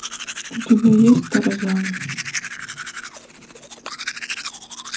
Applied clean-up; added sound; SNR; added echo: none; Domestic sounds, home sounds; 11 dB; reverberation time 0.3 s.